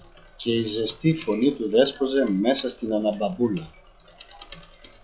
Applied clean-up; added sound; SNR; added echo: classical method log-MMSE.